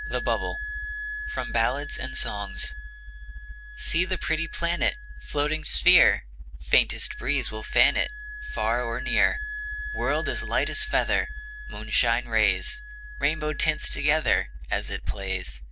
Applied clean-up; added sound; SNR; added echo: none; Wind instrument, woodwind instrument; 11 dB; none.